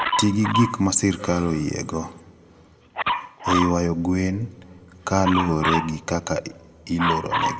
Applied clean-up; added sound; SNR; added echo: none; Dog; 5 dB; reverberation time 1.3 s.